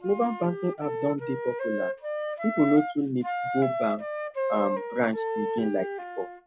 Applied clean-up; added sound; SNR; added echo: none; Wind instrument, woodwind instrument; 3 dB; none.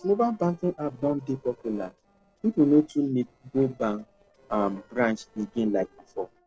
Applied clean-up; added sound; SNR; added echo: neural separator model SepFormer DNS4.